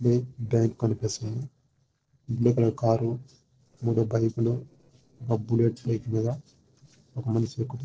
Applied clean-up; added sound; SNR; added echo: neural separator model SepFormer DNS4.